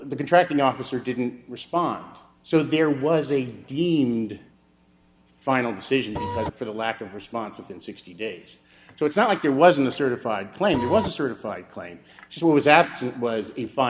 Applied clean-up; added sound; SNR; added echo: none; Printer; 5 dB; none.